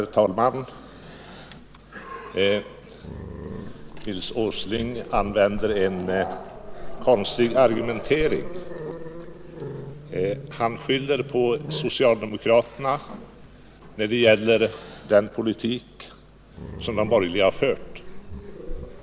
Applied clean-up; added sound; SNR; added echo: none; Growling; 11 dB; none.